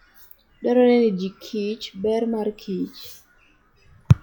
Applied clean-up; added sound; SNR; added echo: classical method log-MMSE.